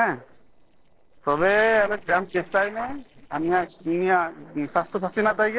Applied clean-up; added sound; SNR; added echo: neural separator model SepFormer DNS4.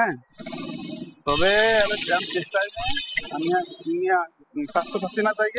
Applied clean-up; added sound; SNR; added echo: classical method spectral subtraction.